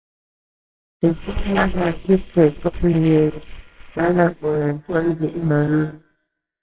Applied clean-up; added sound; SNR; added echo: neural separator model SepFormer WHAMR!.